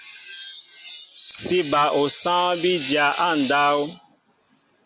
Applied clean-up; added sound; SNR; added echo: none; none; none; none.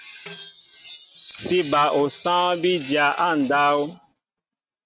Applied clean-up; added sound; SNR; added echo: neural mask model RNNoise.